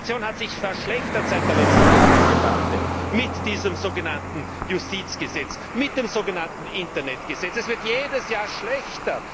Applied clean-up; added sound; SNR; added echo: none; Cricket; -4 dB; none.